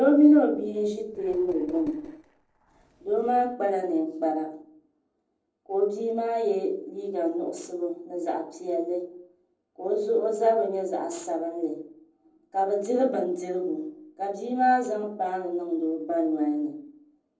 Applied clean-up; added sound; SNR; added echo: neural separator model SepFormer DNS4.